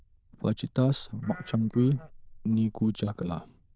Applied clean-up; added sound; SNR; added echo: neural diffusion model UNIVERSE++.